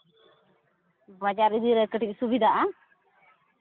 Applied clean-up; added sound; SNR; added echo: none; none; none; none.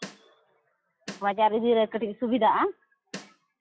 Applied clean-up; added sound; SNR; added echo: classical method log-MMSE.